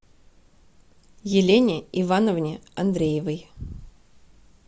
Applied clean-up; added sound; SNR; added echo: none; none; none; none.